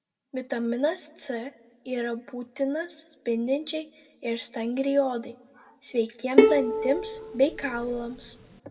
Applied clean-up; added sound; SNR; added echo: none; Bowed string instrument; -4 dB; reverberation time 0.7 s.